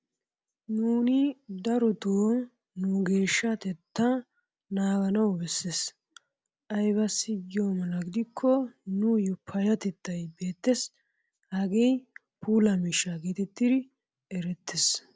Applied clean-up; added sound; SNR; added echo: none; none; none; none.